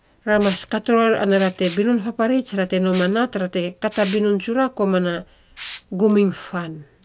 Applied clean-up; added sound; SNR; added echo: none; Liquid; 17 dB; none.